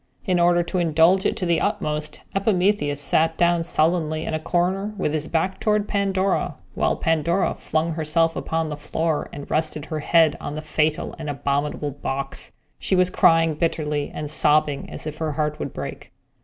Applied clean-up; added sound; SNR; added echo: none; none; none; none.